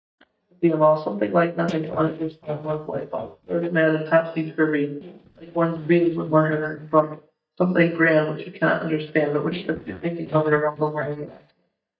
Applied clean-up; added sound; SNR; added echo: neural mask model DeepFilterNet 3.